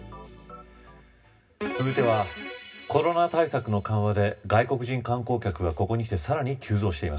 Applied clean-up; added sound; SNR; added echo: none; none; none; reverberation time 0.4 s.